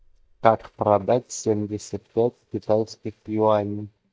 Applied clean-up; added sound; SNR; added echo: neural mask model DeepFilterNet 3.